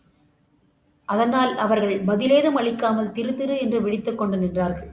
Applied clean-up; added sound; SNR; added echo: none; none; none; none.